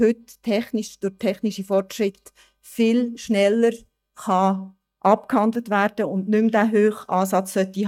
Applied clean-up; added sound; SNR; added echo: neural mask model DeepFilterNet 3.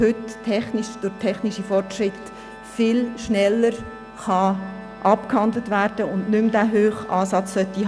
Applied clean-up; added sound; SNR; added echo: none; Organ; 18 dB; none.